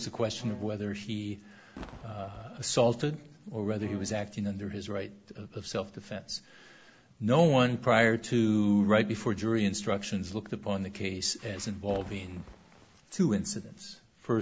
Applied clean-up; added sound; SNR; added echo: none; Bowed string instrument + Fireworks; 20 dB; none.